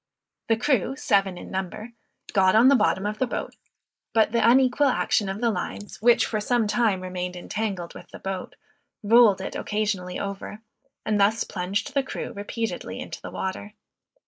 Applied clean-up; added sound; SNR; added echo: neural mask model Resemble Enhance denoiser.